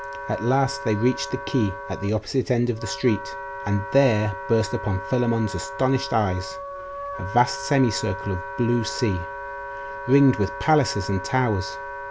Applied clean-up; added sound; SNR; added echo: none; Wind instrument, woodwind instrument; 10 dB; none.